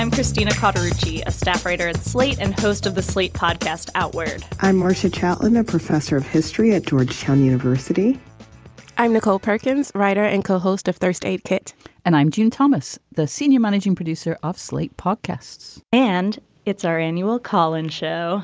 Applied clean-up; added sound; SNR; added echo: none; none; none; none.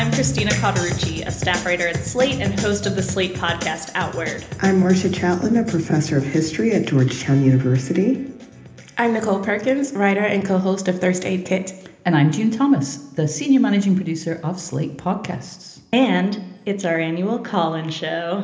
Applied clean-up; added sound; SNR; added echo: none; none; none; reverberation time 0.8 s.